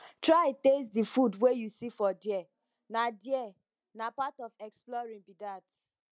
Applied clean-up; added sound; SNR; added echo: none; none; none; none.